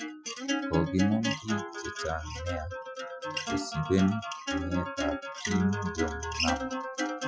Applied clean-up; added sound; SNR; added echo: classical method Wiener filter.